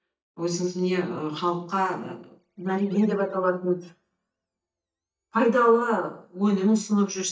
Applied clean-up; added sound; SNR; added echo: neural mask model DeepFilterNet 3.